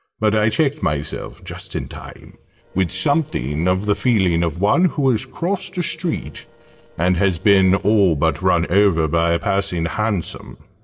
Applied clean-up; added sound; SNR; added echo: neural separator model SepFormer DNS4.